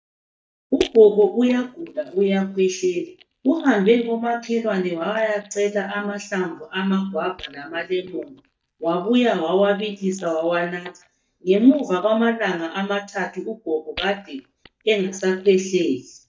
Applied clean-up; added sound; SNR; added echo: neural mask model DeepFilterNet 3.